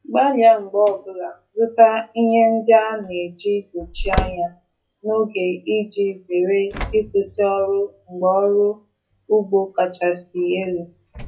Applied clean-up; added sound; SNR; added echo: classical method WPE with log-MMSE.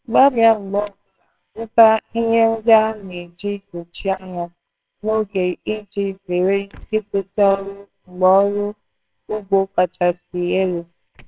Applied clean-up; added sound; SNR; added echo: neural separator model SepFormer WHAMR!.